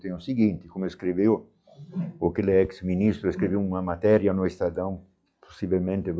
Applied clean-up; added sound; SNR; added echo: classical method log-MMSE.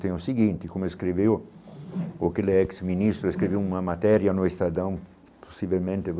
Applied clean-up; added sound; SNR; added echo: none; Whoosh, swoosh, swish; 12 dB; none.